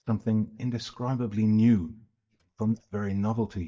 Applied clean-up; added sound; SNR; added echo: neural mask model DeepFilterNet 3.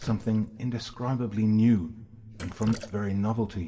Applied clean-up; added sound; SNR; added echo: none; Drip; 17 dB; reverberation time 1.5 s.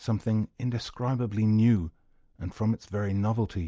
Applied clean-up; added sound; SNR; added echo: none; none; none; none.